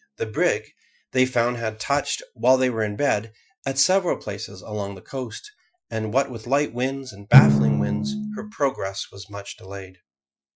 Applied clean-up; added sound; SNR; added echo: classical method Wiener filter.